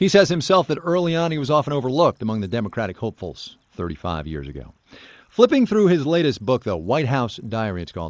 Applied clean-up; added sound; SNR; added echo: neural mask model Resemble Enhance denoiser.